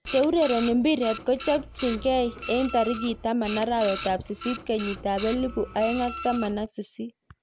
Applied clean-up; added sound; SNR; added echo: none; Printer; 7 dB; none.